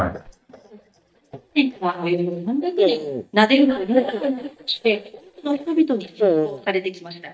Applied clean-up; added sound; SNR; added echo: neural mask model DeepFilterNet 3.